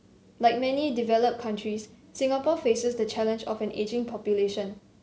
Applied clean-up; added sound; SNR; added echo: none; none; none; none.